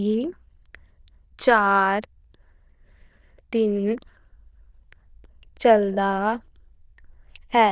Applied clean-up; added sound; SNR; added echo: neural diffusion model UNIVERSE++.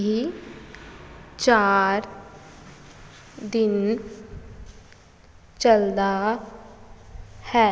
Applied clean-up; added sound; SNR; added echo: none; none; none; none.